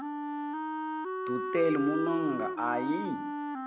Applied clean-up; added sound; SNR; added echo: none; Wind instrument, woodwind instrument; 2 dB; none.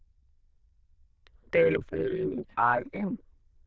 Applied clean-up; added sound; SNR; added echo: neural diffusion model UNIVERSE++.